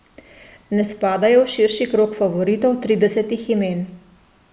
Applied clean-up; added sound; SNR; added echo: none; none; none; none.